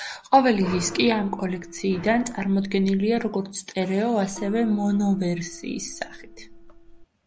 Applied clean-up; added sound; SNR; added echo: none; Gong; 17 dB; none.